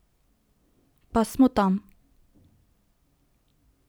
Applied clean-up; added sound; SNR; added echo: none; none; none; none.